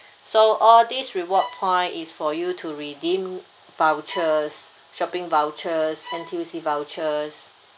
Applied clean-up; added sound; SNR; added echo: none; Bowed string instrument; 17 dB; none.